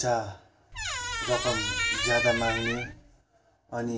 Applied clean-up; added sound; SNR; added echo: none; Squeak; 0 dB; reverberation time 0.2 s.